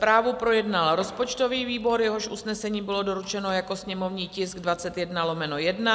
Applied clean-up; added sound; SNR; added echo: none; none; none; none.